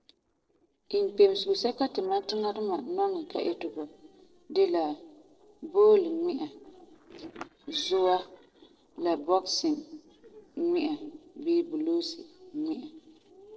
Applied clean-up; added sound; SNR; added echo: neural separator model SepFormer DNS4.